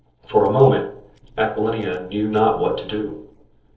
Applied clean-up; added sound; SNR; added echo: neural separator model SepFormer DNS4.